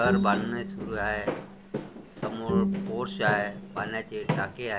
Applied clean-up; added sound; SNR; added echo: none; Walk, footsteps + Bowed string instrument; 0 dB; none.